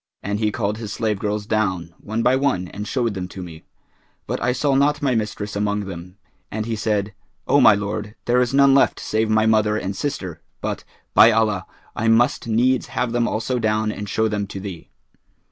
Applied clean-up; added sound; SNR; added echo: none; none; none; none.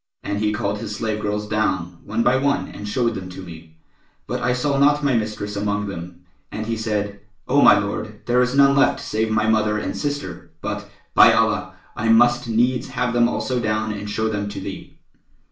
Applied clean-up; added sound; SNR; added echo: none; none; none; reverberation time 0.4 s.